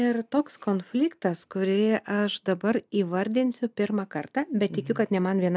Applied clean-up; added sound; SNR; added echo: none; none; none; none.